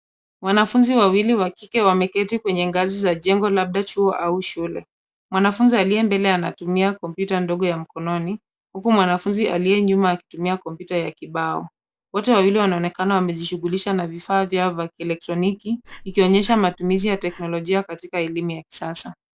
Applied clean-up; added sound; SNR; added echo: neural mask model DeepFilterNet 3.